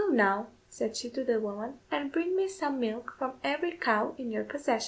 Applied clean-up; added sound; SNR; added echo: none; none; none; none.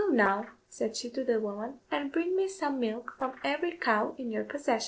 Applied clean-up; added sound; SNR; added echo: neural separator model SepFormer DNS4.